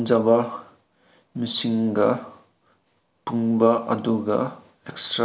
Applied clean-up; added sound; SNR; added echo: none; none; none; none.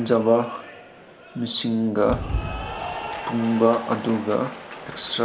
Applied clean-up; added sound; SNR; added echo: none; Applause / Cheering; 9 dB; none.